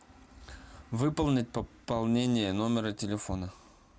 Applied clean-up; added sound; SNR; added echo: none; none; none; none.